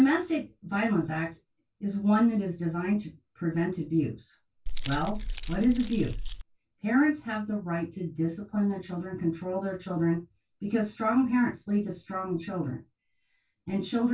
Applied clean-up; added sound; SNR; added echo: none; Keys jangling; 2 dB; reverberation time 0.2 s.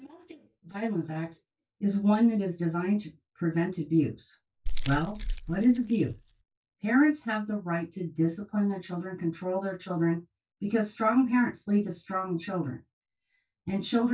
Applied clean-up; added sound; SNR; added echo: neural mask model DeepFilterNet 3.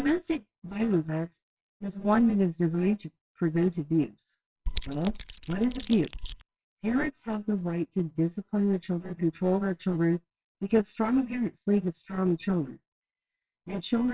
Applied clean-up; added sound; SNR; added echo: neural separator model SepFormer WHAMR!.